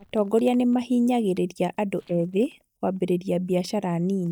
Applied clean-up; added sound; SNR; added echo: neural mask model DeepFilterNet 3.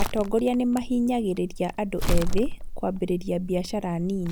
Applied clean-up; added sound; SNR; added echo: none; Crumpling, crinkling; 2 dB; none.